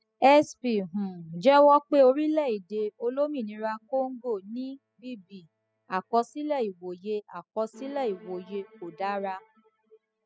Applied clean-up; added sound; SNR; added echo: classical method spectral subtraction.